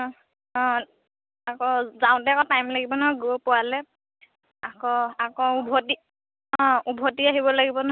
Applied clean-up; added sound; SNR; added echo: none; none; none; none.